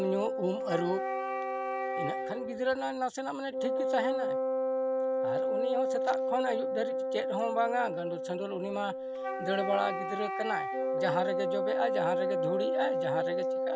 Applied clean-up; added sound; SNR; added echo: none; Wind instrument, woodwind instrument + Wind instrument, woodwind instrument; -3 dB; none.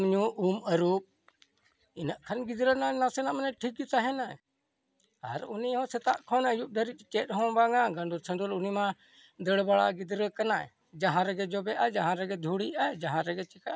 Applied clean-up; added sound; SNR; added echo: none; none; none; none.